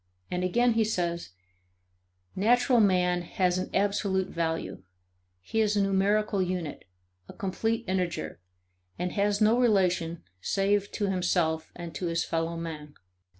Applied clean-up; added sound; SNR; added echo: none; none; none; none.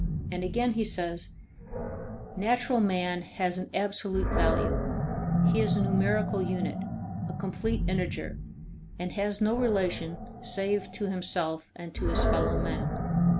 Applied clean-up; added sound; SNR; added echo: none; Animal; 0 dB; none.